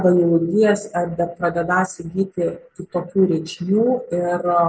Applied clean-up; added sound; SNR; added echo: none; none; none; none.